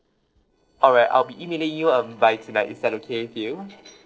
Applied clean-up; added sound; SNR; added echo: neural separator model SepFormer DNS4.